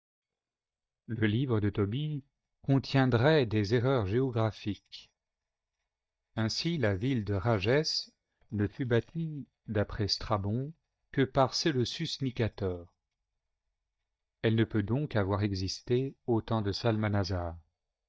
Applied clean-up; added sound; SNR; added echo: neural mask model DeepFilterNet 3.